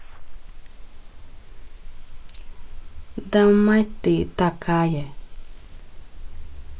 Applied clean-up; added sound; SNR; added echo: neural mask model Resemble Enhance denoiser.